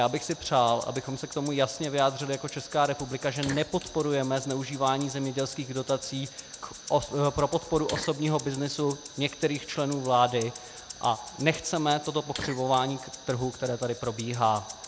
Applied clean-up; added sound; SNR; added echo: none; Rattle (instrument) + Fire; 15 dB; none.